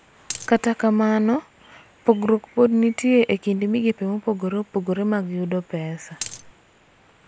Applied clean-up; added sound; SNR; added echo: none; Coin (dropping); 11 dB; none.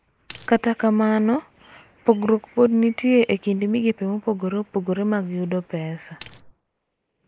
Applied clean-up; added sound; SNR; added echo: neural mask model Resemble Enhance denoiser.